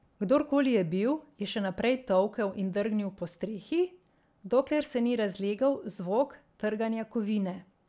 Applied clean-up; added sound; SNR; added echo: none; none; none; none.